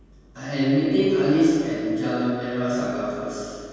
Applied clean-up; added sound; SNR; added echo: none; none; none; reverberation time 2.1 s.